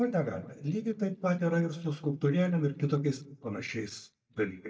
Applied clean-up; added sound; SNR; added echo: neural mask model DeepFilterNet 3.